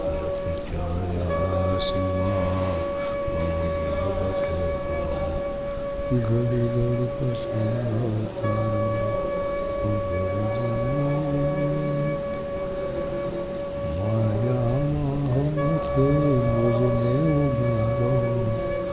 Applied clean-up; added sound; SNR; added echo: none; Wind instrument, woodwind instrument; 4 dB; none.